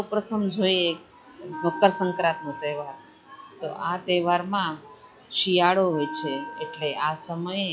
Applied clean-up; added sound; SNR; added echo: classical method log-MMSE.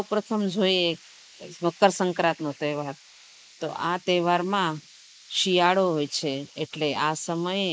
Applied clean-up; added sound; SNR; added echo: neural mask model Resemble Enhance denoiser.